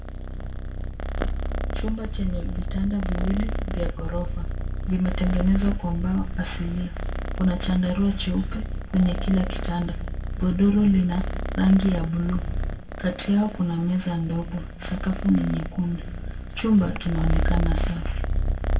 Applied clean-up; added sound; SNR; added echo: none; Purr; 2 dB; reverberation time 1.2 s.